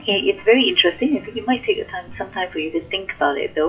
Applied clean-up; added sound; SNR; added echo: classical method WPE with log-MMSE.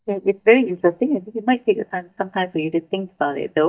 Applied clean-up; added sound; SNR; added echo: neural mask model DeepFilterNet 3.